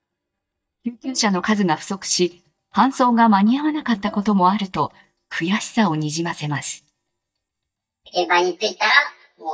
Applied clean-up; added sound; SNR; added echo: neural mask model DeepFilterNet 3.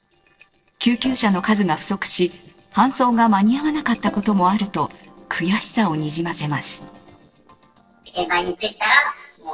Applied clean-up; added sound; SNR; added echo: neural separator model SepFormer DNS4.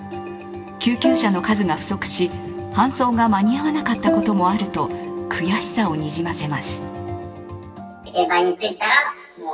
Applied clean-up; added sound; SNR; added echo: none; Bowed string instrument; 6 dB; reverberation time 2.4 s.